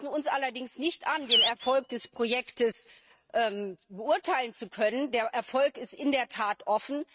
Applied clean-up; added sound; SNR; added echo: neural mask model RNNoise.